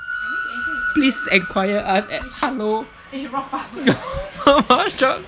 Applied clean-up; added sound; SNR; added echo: none; Train; 10 dB; none.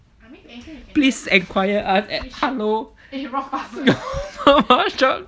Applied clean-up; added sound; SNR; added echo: none; none; none; none.